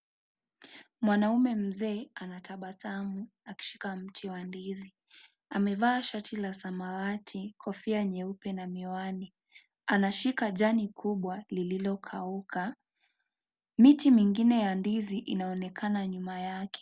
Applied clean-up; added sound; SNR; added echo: none; none; none; none.